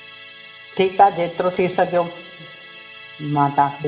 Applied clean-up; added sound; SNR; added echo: none; Musical instrument; 19 dB; reverberation time 1.0 s.